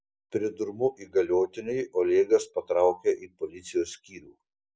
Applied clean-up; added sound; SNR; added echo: none; none; none; none.